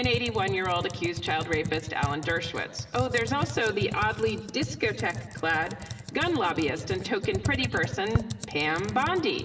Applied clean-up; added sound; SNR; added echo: none; Computer keyboard; 6 dB; reverberation time 2.1 s.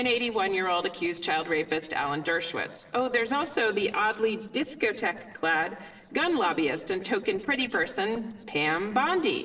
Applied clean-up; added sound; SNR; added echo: neural separator model SepFormer DNS4.